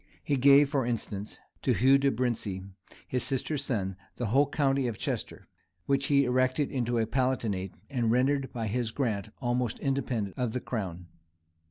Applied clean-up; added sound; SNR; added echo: none; none; none; none.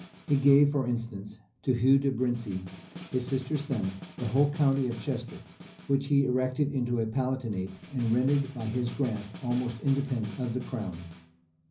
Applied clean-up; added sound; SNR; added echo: none; Snare drum; 18 dB; reverberation time 0.5 s.